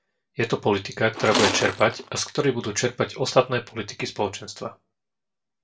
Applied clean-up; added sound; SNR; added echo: none; Tools; 2 dB; reverberation time 0.2 s.